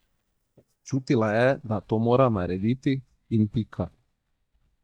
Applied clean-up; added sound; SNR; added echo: neural mask model DeepFilterNet 3.